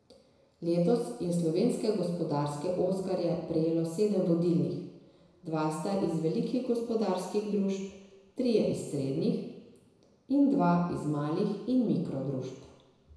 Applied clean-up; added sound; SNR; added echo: none; none; none; reverberation time 1.0 s.